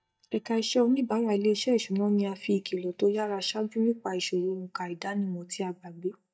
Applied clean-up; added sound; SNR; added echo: neural mask model DeepFilterNet 3.